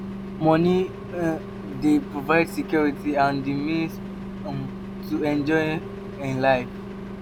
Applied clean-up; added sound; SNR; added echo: none; Engine; 10 dB; none.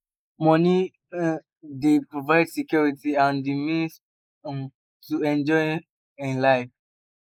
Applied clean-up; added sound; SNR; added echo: neural mask model Resemble Enhance denoiser.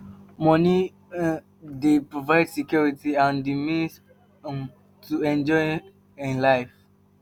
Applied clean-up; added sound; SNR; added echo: none; none; none; none.